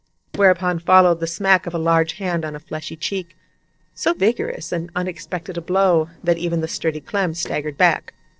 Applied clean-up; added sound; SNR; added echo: neural separator model SepFormer DNS4.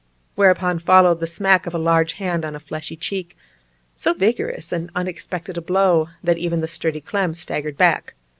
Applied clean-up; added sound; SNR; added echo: none; none; none; none.